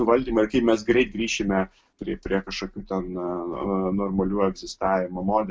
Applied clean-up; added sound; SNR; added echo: none; none; none; none.